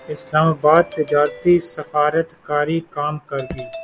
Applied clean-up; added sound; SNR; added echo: none; Doorbell; 20 dB; none.